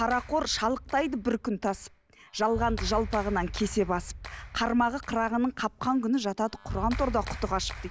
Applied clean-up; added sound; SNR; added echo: none; Clapping; 10 dB; none.